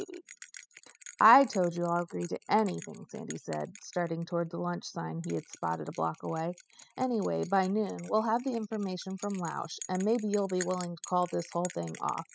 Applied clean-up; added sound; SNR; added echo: classical method spectral subtraction.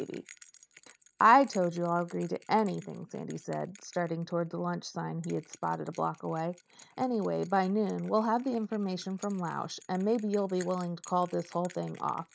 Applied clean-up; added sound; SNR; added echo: neural mask model RNNoise.